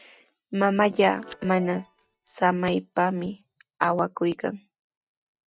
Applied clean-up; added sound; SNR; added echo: neural mask model RNNoise.